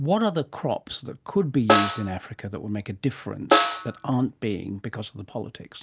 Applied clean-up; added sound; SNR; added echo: none; Snare drum; -2 dB; none.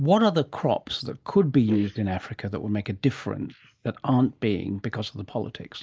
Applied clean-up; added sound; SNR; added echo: neural mask model Resemble Enhance denoiser.